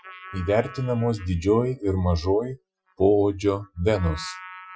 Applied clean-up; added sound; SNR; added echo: classical method Wiener filter.